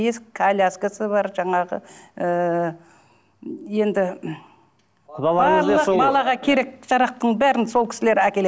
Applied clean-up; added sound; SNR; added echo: none; none; none; none.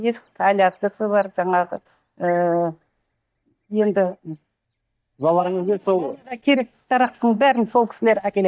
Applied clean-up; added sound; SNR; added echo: neural mask model DeepFilterNet 3.